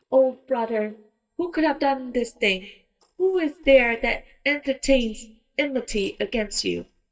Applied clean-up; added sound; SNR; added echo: neural mask model DeepFilterNet 3.